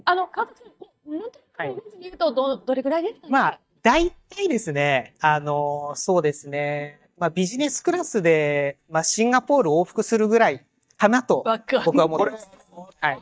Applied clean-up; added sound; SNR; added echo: neural mask model DeepFilterNet 3.